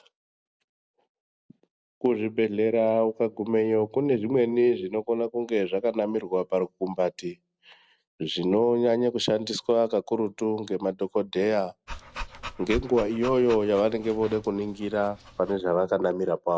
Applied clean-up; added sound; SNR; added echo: none; Dog; 14 dB; none.